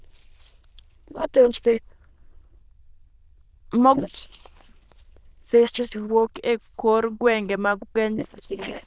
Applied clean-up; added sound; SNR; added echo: neural diffusion model UNIVERSE++.